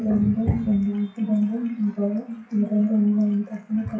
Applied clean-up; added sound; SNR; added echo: classical method WPE with log-MMSE.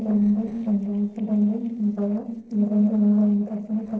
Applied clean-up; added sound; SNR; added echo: neural separator model SepFormer DNS4.